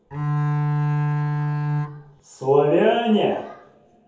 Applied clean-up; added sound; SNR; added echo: none; Bowed string instrument; -1 dB; reverberation time 0.7 s.